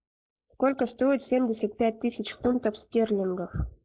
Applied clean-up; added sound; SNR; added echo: neural mask model Resemble Enhance denoiser.